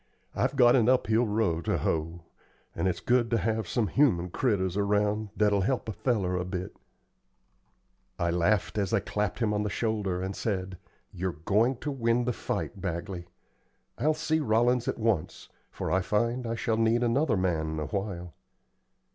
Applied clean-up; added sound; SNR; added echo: none; none; none; none.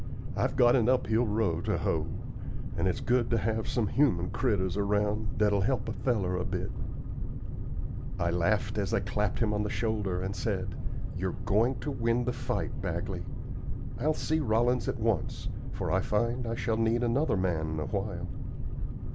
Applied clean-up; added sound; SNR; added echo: none; Boat, Water vehicle; 2 dB; none.